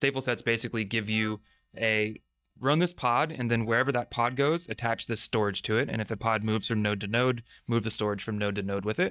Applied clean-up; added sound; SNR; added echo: neural mask model DeepFilterNet 3.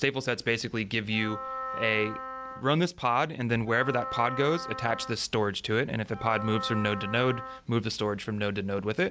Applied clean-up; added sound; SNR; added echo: none; Wind instrument, woodwind instrument; 9 dB; none.